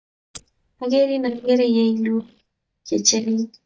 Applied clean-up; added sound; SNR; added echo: neural mask model DeepFilterNet 3.